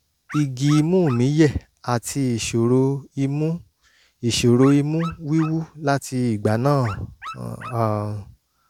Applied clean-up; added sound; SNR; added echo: none; Dog; 18 dB; none.